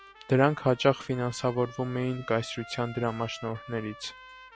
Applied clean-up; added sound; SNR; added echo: none; Trumpet; 19 dB; none.